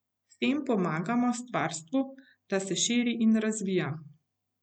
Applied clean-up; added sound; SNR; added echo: none; none; none; none.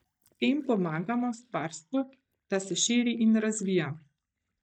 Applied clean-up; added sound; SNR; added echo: neural mask model DeepFilterNet 3.